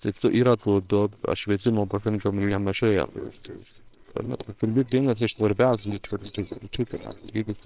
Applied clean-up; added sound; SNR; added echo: neural separator model SepFormer WHAMR!.